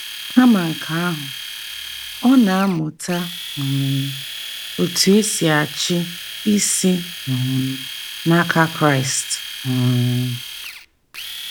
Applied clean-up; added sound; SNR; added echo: none; Domestic sounds, home sounds; 11 dB; none.